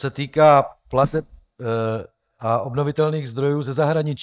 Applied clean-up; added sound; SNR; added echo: neural mask model DeepFilterNet 3.